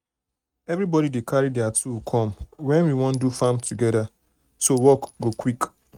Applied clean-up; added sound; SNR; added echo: neural mask model RNNoise.